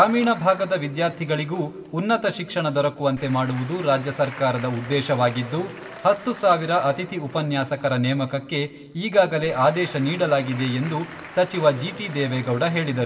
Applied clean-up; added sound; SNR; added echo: none; Applause / Crowd; 19 dB; reverberation time 0.8 s.